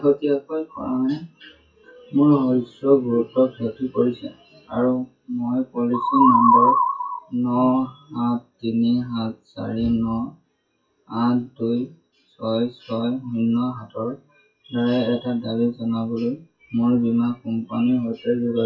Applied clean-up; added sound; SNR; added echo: classical method WPE with log-MMSE.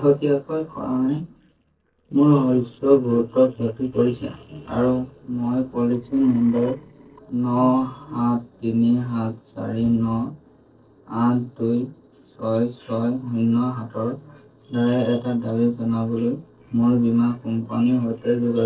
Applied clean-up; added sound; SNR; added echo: neural separator model SepFormer DNS4.